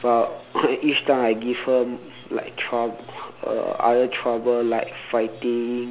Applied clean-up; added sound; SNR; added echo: none; none; none; none.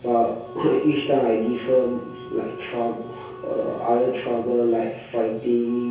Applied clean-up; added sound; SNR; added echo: none; Wind instrument, woodwind instrument; 17 dB; reverberation time 0.6 s.